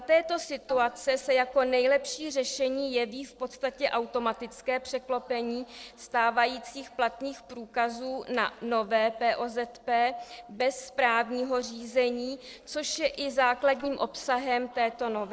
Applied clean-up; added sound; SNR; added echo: neural separator model SepFormer DNS4.